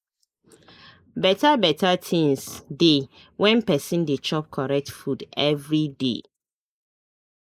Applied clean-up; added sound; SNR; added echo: neural mask model Resemble Enhance denoiser.